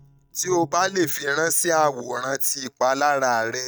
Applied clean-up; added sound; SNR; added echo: neural mask model DeepFilterNet 3.